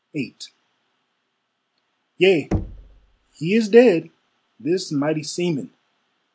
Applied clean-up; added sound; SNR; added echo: none; Knock; 10 dB; none.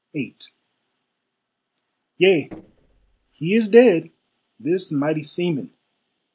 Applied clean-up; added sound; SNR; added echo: neural separator model SepFormer DNS4.